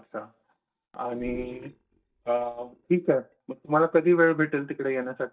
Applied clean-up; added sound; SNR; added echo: neural mask model DeepFilterNet 3.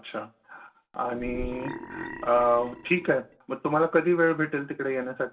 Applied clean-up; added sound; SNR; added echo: none; Burping, eructation; 12 dB; reverberation time 0.2 s.